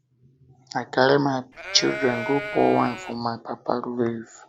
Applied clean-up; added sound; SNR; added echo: none; Livestock, farm animals, working animals; 8 dB; none.